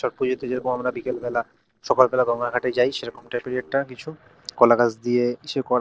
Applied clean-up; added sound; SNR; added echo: neural separator model SepFormer DNS4.